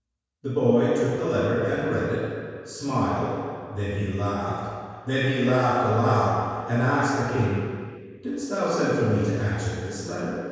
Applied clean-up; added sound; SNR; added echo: none; none; none; reverberation time 1.9 s.